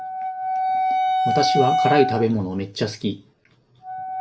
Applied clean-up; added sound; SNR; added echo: none; Wind instrument, woodwind instrument; -1 dB; none.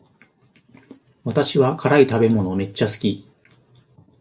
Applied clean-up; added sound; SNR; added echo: none; none; none; none.